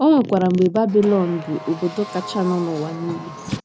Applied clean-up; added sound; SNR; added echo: none; Car; 15 dB; none.